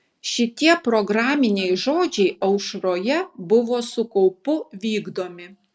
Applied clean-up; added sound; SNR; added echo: neural separator model SepFormer DNS4.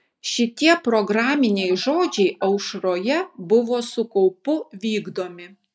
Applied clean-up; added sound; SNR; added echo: neural mask model DeepFilterNet 3.